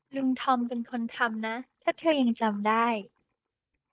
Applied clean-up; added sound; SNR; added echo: neural mask model DeepFilterNet 3.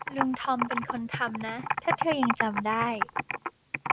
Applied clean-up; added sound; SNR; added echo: none; Computer keyboard; 1 dB; none.